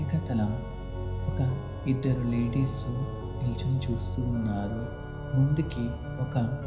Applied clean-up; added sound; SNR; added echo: none; Organ; 5 dB; reverberation time 0.9 s.